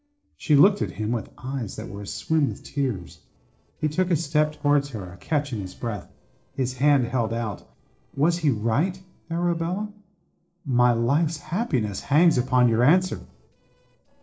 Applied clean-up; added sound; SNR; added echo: neural separator model SepFormer DNS4.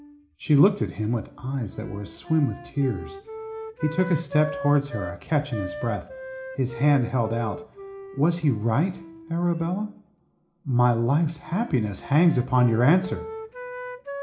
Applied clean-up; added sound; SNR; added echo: none; Wind instrument, woodwind instrument; 14 dB; reverberation time 0.4 s.